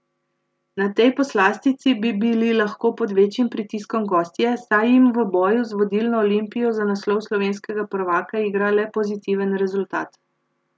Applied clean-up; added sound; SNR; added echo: none; none; none; none.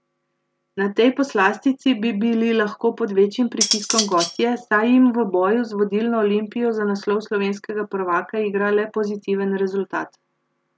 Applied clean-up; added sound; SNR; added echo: none; Cutlery, silverware; 4 dB; none.